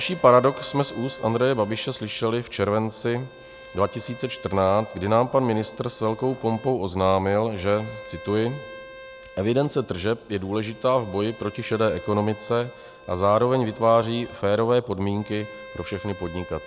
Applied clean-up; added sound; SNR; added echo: none; Bowed string instrument; 19 dB; none.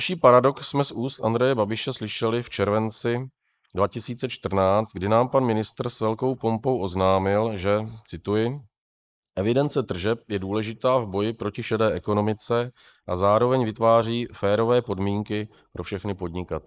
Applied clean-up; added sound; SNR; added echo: neural mask model Resemble Enhance denoiser.